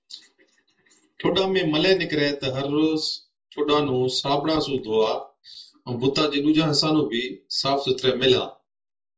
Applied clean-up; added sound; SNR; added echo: none; none; none; reverberation time 0.2 s.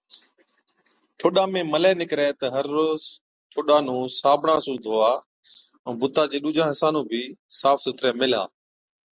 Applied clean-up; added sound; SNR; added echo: none; none; none; none.